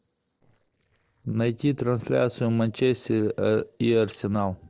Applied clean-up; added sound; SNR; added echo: neural separator model SepFormer DNS4.